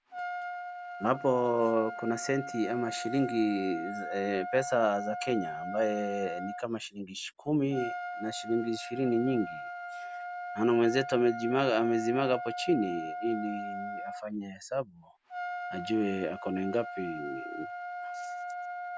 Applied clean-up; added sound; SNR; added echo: none; Trumpet; 8 dB; none.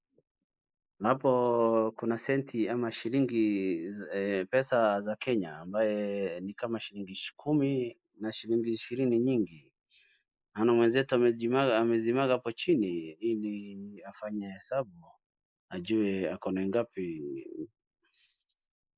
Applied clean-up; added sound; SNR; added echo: neural mask model Resemble Enhance denoiser.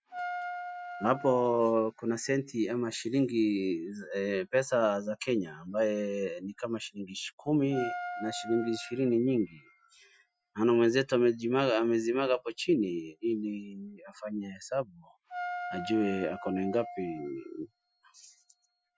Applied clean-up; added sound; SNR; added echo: classical method Wiener filter.